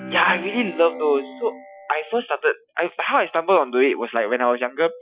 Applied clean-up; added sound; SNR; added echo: classical method Wiener filter.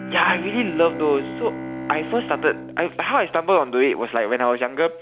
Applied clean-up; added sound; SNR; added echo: none; Bowed string instrument; 12 dB; none.